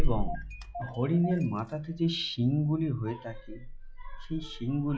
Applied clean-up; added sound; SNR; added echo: classical method log-MMSE.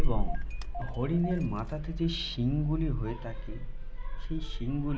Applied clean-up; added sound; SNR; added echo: none; Engine starting / Car; -2 dB; none.